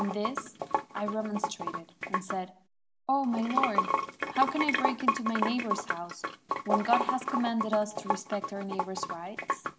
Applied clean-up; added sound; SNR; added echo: none; Sink (filling or washing) / Water; 0 dB; none.